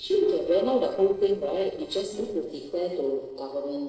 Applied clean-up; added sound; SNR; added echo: neural separator model SepFormer DNS4.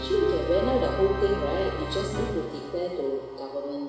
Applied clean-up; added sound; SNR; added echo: none; Organ; 7 dB; reverberation time 1.0 s.